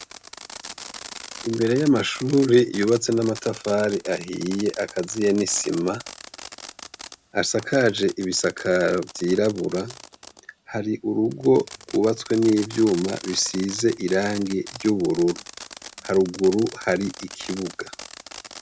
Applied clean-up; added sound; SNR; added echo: none; Fireworks; 17 dB; none.